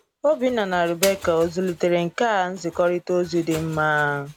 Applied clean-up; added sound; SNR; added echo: none; Engine; 17 dB; none.